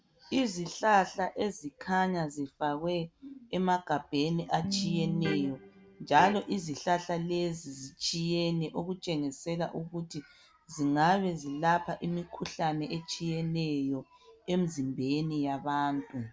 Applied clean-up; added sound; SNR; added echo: none; Electric guitar; 6 dB; none.